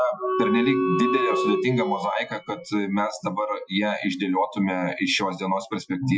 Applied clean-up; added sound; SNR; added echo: classical method Wiener filter.